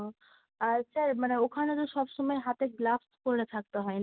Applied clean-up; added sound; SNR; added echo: none; none; none; none.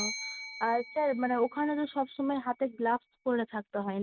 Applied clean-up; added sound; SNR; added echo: none; Bell; 13 dB; none.